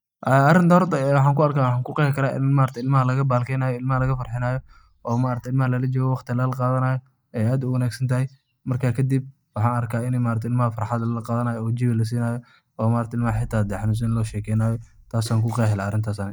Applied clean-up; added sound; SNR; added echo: neural mask model DeepFilterNet 3.